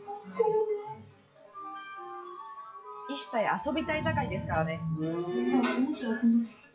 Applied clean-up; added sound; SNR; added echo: classical method WPE with log-MMSE.